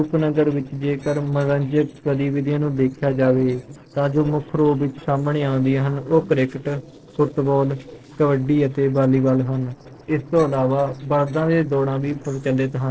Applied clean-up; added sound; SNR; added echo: neural separator model SepFormer DNS4.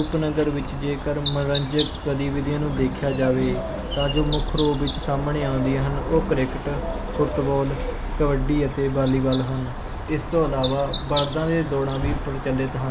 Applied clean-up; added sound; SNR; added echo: none; Bird vocalization, bird call, bird song; -2 dB; none.